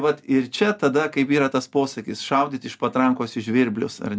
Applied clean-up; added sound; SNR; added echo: none; none; none; none.